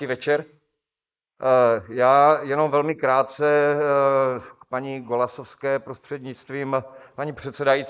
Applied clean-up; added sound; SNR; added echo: neural mask model Resemble Enhance denoiser.